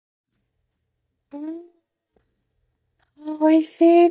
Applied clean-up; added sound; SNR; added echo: neural mask model DeepFilterNet 3.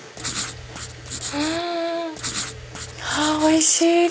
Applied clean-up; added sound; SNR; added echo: none; Writing; 9 dB; none.